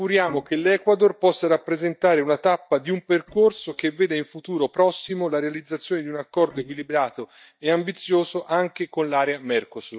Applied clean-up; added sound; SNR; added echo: neural mask model DeepFilterNet 3.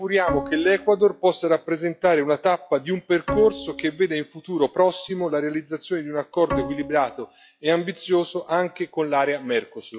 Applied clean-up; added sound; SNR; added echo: classical method log-MMSE.